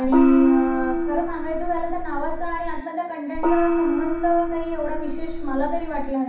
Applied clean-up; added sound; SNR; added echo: none; Gong; 0 dB; reverberation time 0.6 s.